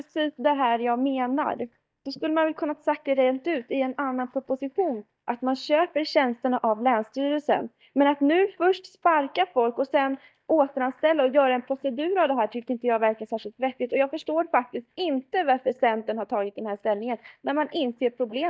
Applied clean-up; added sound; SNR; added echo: neural mask model DeepFilterNet 3.